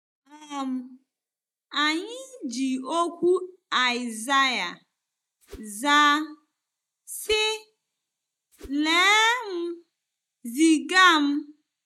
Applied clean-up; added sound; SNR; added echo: neural mask model DeepFilterNet 3.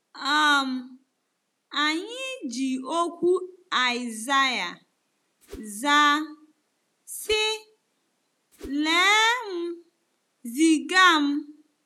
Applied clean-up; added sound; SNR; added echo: none; Whoosh, swoosh, swish; 19 dB; none.